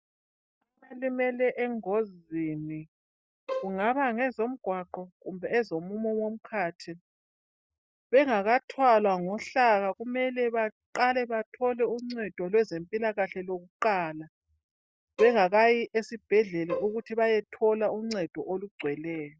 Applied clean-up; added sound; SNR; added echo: neural mask model DeepFilterNet 3.